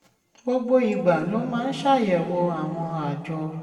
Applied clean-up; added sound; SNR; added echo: none; none; none; reverberation time 2.2 s.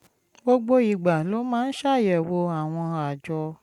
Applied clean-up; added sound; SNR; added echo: none; none; none; none.